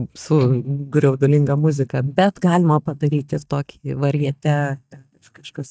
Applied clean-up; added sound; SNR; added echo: neural mask model DeepFilterNet 3.